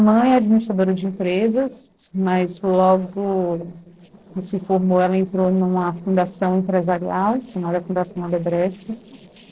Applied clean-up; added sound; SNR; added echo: neural separator model SepFormer DNS4.